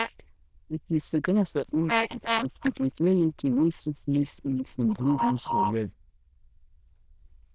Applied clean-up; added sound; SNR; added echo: neural diffusion model UNIVERSE++.